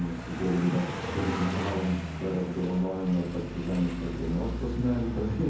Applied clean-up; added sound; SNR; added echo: none; Car passing by; 5 dB; reverberation time 0.7 s.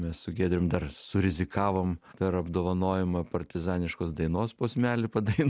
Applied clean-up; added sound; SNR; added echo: none; none; none; none.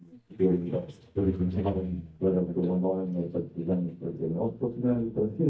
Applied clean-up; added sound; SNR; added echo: neural mask model DeepFilterNet 3.